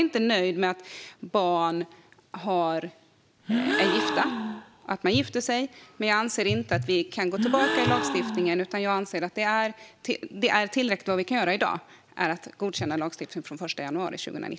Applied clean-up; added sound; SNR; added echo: none; Gasp; 4 dB; none.